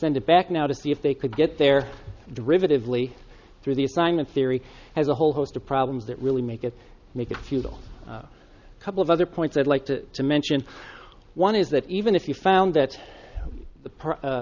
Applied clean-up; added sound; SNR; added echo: none; none; none; none.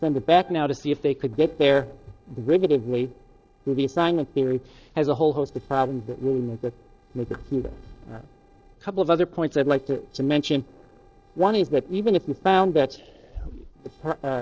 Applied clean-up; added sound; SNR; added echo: neural separator model SepFormer DNS4.